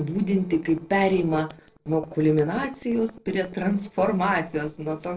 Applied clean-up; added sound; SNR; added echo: neural separator model SepFormer DNS4.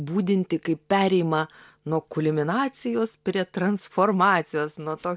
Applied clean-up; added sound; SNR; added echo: none; none; none; none.